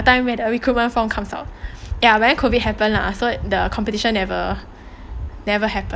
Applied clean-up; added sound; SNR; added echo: none; none; none; none.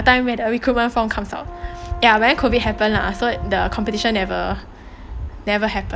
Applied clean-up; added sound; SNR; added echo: none; Brass instrument; 17 dB; none.